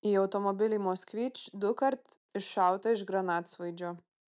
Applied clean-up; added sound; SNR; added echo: none; none; none; none.